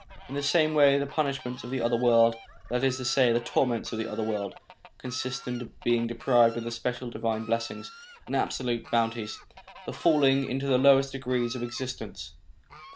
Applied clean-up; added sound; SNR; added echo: none; Fowl; 20 dB; none.